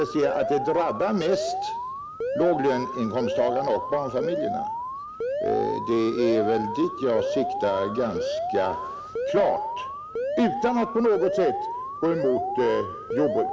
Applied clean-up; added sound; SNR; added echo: none; Alarm; 4 dB; none.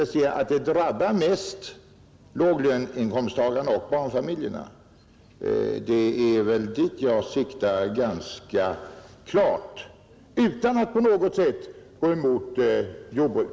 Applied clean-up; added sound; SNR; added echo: none; none; none; none.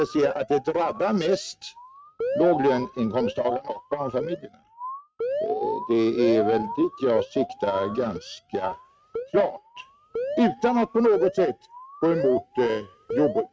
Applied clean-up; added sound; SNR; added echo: neural mask model RNNoise.